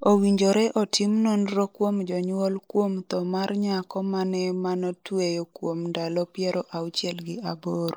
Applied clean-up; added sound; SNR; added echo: neural mask model Resemble Enhance denoiser.